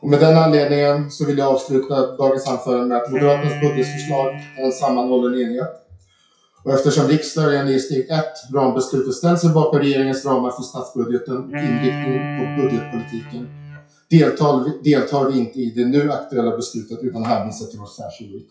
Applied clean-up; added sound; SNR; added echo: classical method WPE with log-MMSE.